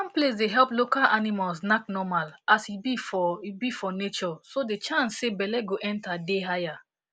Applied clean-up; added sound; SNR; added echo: none; none; none; none.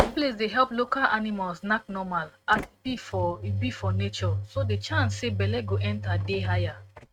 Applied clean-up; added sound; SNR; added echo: neural mask model RNNoise.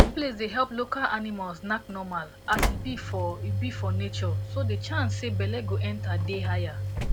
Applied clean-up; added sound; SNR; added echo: none; Slam / Engine; -4 dB; none.